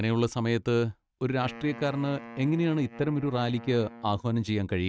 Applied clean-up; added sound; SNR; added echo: neural mask model RNNoise.